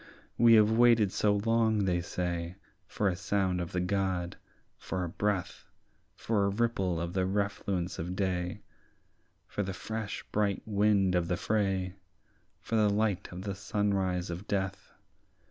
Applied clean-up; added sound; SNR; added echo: none; none; none; none.